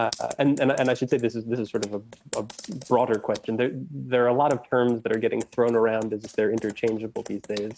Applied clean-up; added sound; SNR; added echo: neural mask model RNNoise.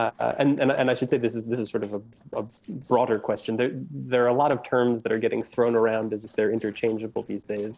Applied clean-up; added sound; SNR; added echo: neural separator model SepFormer DNS4.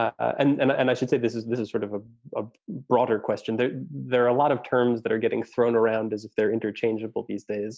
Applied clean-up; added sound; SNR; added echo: none; none; none; none.